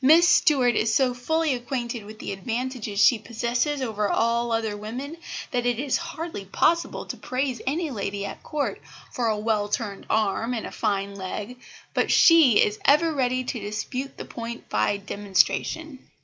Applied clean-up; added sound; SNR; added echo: none; none; none; none.